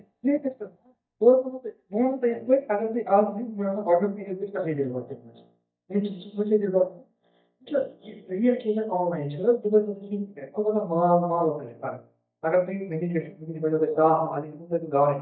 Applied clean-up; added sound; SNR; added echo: neural mask model DeepFilterNet 3.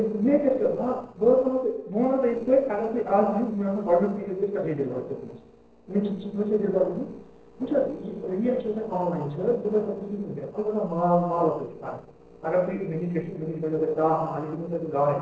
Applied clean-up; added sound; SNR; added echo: neural separator model SepFormer DNS4.